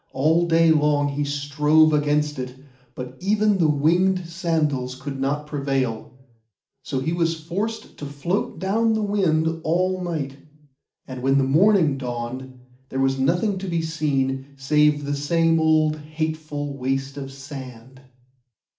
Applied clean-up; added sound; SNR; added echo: none; none; none; reverberation time 0.4 s.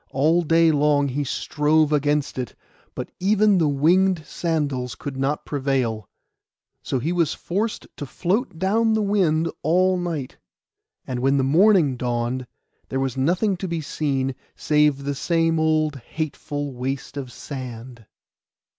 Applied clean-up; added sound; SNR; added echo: none; none; none; none.